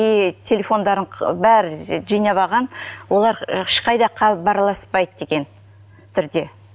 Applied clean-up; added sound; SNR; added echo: none; none; none; none.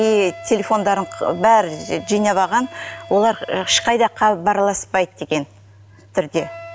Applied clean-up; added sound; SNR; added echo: none; Wind instrument, woodwind instrument; 19 dB; none.